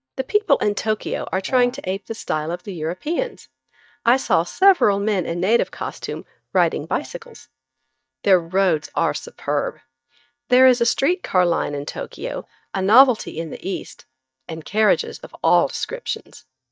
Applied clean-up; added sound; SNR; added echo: neural mask model DeepFilterNet 3.